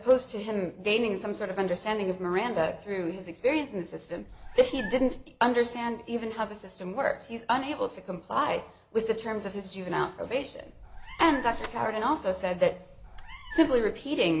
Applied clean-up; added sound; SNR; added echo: none; Meow; 13 dB; none.